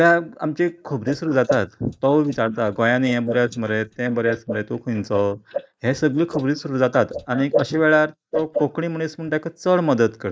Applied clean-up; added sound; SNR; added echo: neural mask model Resemble Enhance denoiser.